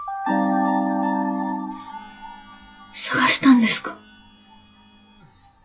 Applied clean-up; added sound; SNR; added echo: classical method log-MMSE.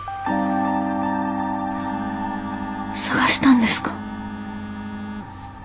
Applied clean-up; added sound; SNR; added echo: none; Telephone; 12 dB; none.